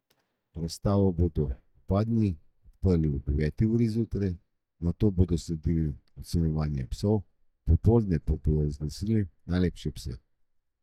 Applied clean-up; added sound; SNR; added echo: neural mask model DeepFilterNet 3.